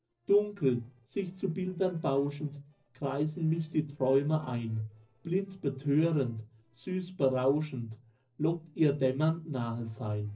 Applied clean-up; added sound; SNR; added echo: neural separator model SepFormer DNS4.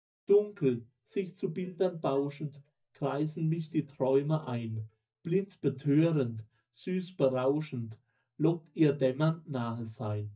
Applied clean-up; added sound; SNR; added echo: neural mask model DeepFilterNet 3.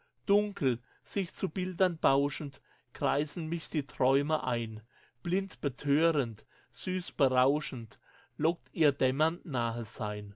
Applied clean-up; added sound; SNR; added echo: none; none; none; none.